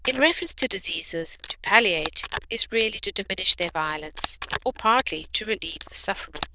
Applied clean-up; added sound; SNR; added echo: neural diffusion model UNIVERSE++.